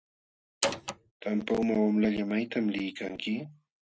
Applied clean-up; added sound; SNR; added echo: neural mask model RNNoise.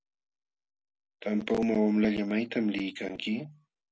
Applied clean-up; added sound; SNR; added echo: none; none; none; none.